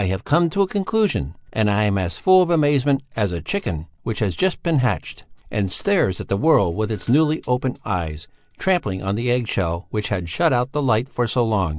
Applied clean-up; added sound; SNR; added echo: neural mask model DeepFilterNet 3.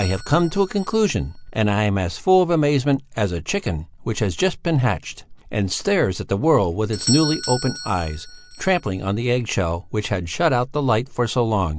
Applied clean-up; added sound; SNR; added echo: none; Doorbell; 15 dB; none.